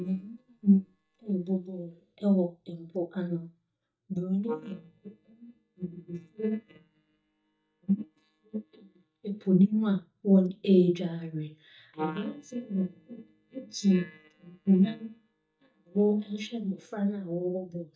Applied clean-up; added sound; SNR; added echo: neural mask model DeepFilterNet 3.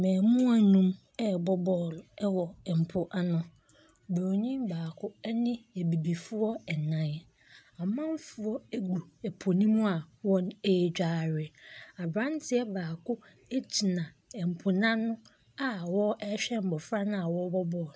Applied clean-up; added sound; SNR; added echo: none; none; none; none.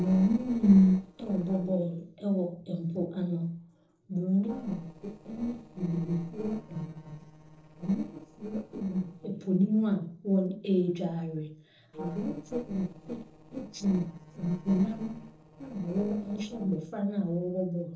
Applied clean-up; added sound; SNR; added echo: neural separator model SepFormer DNS4.